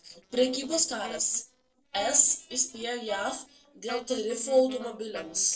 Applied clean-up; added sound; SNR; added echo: neural separator model SepFormer DNS4.